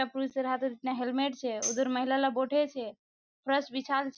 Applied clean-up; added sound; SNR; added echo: none; Tambourine; 10 dB; none.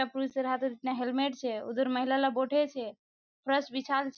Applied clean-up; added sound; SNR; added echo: none; none; none; none.